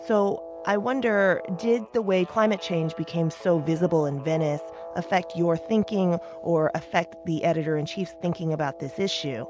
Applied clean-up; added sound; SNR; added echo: none; Guitar; 15 dB; none.